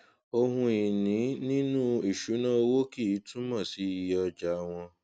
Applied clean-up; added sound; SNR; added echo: none; none; none; none.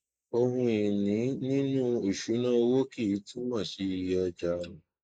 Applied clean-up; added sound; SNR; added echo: neural mask model Resemble Enhance denoiser.